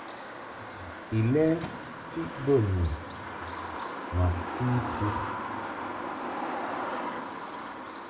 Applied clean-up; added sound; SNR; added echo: none; Bird vocalization, bird call, bird song; 5 dB; reverberation time 0.8 s.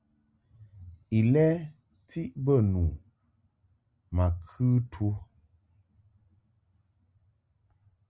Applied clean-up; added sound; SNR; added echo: none; none; none; none.